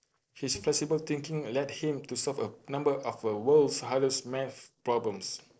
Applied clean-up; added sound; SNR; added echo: neural separator model SepFormer DNS4.